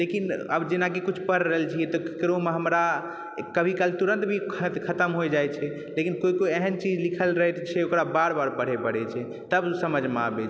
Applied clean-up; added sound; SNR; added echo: none; none; none; none.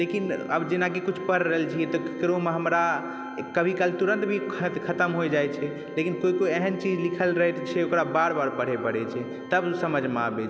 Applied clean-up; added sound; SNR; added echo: none; Organ; 14 dB; none.